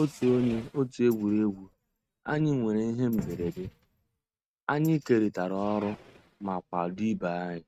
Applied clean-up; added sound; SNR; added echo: neural mask model RNNoise.